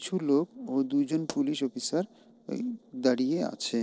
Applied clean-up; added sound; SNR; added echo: neural separator model SepFormer DNS4.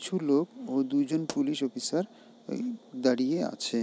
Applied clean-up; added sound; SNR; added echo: none; Explosion; 19 dB; none.